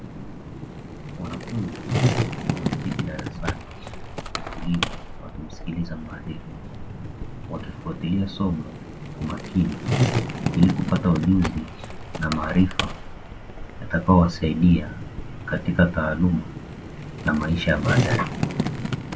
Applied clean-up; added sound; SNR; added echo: none; Skateboard; 3 dB; none.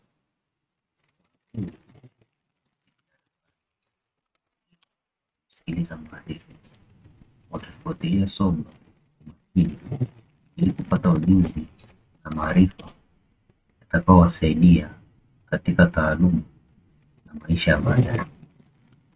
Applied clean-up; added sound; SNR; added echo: neural mask model RNNoise.